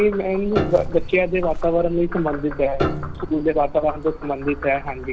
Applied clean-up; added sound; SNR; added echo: none; Piano + Frog; 6 dB; none.